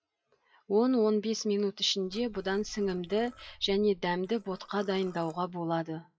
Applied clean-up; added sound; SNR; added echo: classical method WPE with log-MMSE.